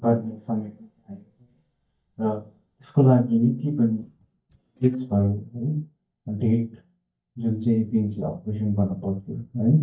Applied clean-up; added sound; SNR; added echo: neural mask model DeepFilterNet 3.